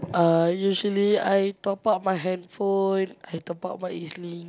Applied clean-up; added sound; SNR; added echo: none; none; none; none.